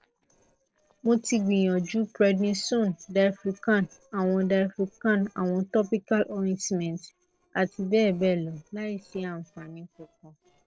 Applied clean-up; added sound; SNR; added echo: neural separator model SepFormer DNS4.